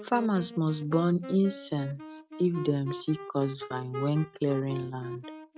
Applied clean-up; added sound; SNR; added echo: neural mask model RNNoise.